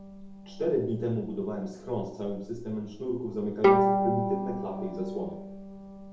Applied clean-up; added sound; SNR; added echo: none; Bowed string instrument; -2 dB; reverberation time 1.9 s.